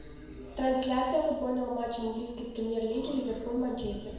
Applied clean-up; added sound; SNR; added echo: none; none; none; reverberation time 0.9 s.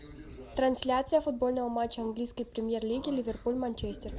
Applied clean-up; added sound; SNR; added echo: none; none; none; none.